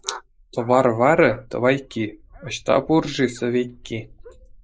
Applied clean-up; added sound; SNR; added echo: neural mask model Resemble Enhance denoiser.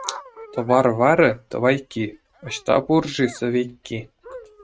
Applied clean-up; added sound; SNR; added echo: neural mask model RNNoise.